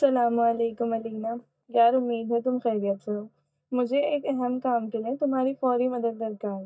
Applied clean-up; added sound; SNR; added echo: neural mask model DeepFilterNet 3.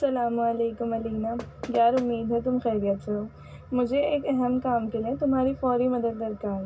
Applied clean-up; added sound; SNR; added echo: none; Knock; 15 dB; reverberation time 0.4 s.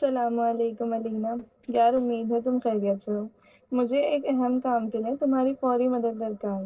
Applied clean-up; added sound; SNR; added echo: neural separator model SepFormer DNS4.